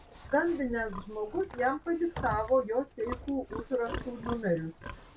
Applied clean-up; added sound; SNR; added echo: none; Livestock, farm animals, working animals; 11 dB; none.